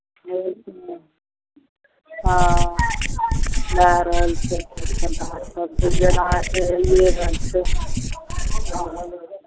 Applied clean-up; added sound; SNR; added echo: none; Writing; -3 dB; none.